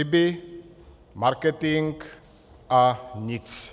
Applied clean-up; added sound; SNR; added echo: none; none; none; none.